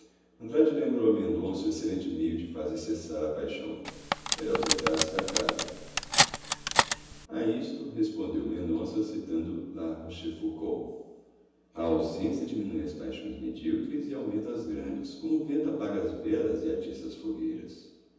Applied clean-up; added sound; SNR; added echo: none; Cutlery, silverware; -2 dB; reverberation time 1.1 s.